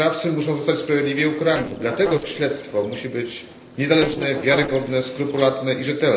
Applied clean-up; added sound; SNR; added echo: neural separator model SepFormer DNS4.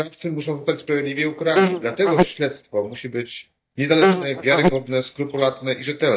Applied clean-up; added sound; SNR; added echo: neural mask model DeepFilterNet 3.